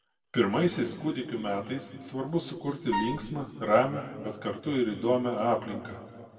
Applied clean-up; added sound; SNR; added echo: none; Wind instrument, woodwind instrument; 5 dB; reverberation time 1.8 s.